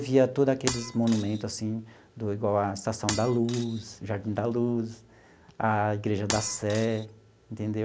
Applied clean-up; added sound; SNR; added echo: none; Shatter; 11 dB; none.